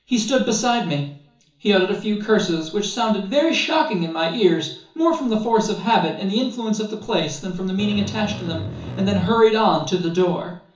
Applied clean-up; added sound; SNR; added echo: none; Bass guitar; 10 dB; reverberation time 0.7 s.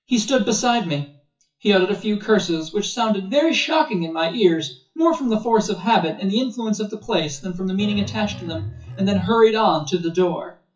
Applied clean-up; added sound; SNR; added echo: classical method WPE with log-MMSE.